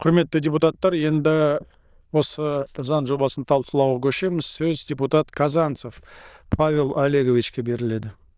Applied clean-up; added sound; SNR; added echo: neural diffusion model UNIVERSE++.